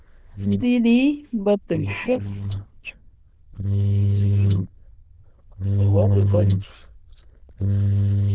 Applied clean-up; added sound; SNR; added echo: neural diffusion model UNIVERSE++.